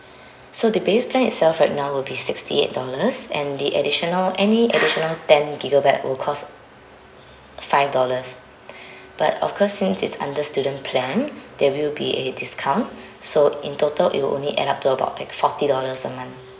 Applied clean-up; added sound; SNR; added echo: none; none; none; none.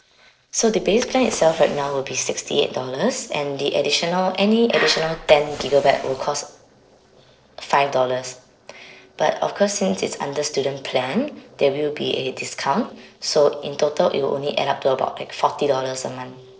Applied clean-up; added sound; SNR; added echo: neural separator model SepFormer DNS4.